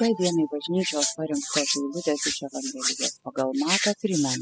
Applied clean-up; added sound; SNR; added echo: classical method spectral subtraction.